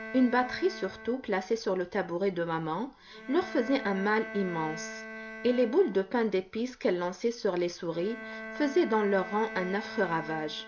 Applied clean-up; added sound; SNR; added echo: none; Bowed string instrument; 14 dB; none.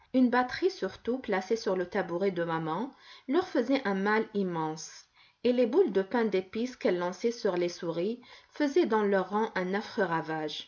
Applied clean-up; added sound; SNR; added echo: none; none; none; none.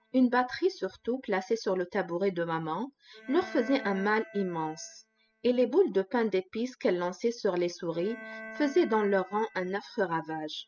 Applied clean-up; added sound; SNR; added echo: classical method spectral subtraction.